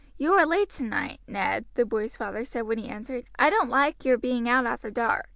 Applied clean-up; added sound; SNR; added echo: none; none; none; none.